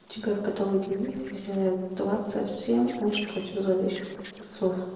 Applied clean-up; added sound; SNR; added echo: neural separator model SepFormer DNS4.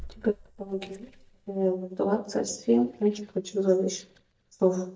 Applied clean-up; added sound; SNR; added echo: neural mask model DeepFilterNet 3.